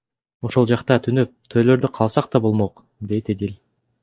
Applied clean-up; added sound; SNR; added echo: neural mask model DeepFilterNet 3.